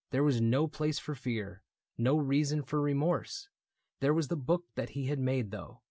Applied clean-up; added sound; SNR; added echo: none; none; none; none.